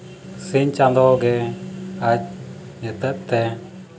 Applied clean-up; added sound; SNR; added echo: none; none; none; none.